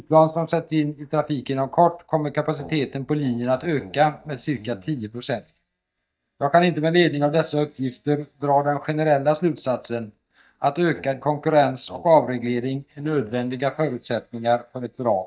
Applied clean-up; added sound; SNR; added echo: neural mask model DeepFilterNet 3.